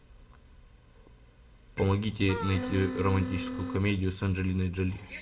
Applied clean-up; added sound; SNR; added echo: none; Wind instrument, woodwind instrument; 5 dB; reverberation time 0.5 s.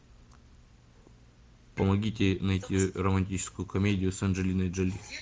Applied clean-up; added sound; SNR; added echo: none; none; none; none.